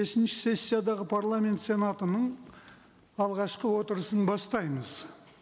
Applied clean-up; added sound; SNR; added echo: none; none; none; none.